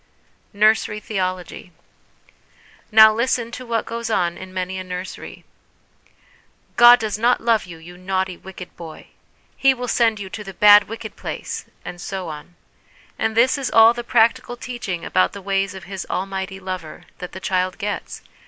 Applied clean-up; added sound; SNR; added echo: none; none; none; none.